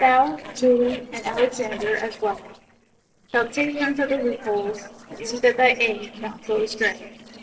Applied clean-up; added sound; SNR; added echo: neural separator model SepFormer DNS4.